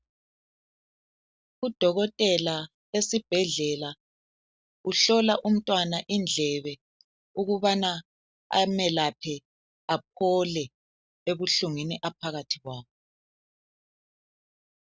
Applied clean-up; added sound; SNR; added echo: none; none; none; none.